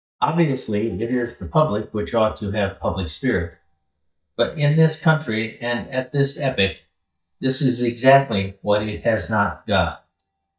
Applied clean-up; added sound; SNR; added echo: neural mask model DeepFilterNet 3.